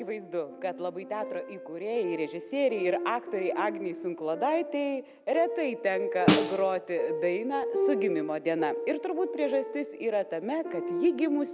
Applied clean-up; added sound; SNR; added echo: none; Snare drum; 2 dB; none.